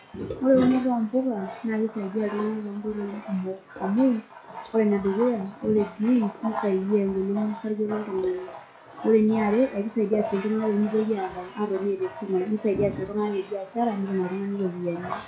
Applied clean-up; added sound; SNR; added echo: classical method log-MMSE.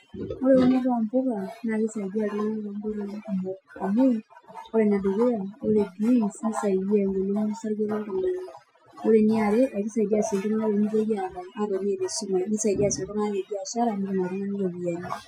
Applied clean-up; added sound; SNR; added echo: classical method Wiener filter.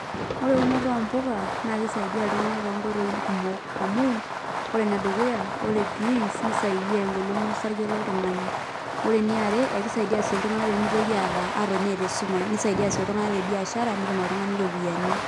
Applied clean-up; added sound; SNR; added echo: none; Fireworks; 3 dB; none.